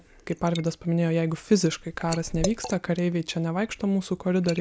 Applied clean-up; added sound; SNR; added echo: none; Liquid; 14 dB; none.